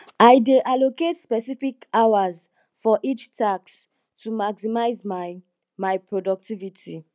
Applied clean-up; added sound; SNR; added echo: none; none; none; none.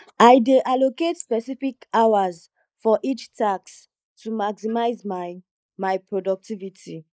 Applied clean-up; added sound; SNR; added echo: neural mask model Resemble Enhance denoiser.